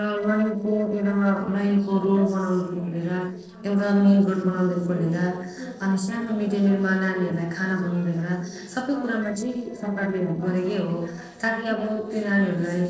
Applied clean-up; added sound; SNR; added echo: neural separator model SepFormer DNS4.